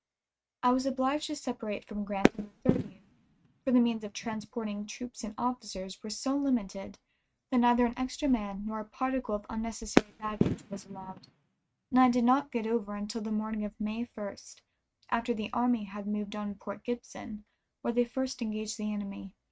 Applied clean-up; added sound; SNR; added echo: neural mask model RNNoise.